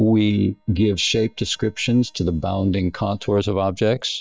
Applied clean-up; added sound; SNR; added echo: neural mask model DeepFilterNet 3.